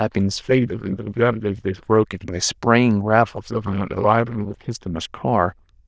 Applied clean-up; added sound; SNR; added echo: neural diffusion model UNIVERSE++.